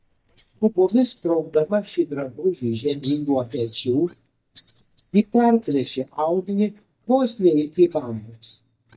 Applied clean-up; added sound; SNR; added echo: neural mask model DeepFilterNet 3.